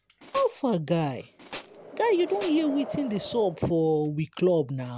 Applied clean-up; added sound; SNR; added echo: none; Tools + Wind; 15 dB; none.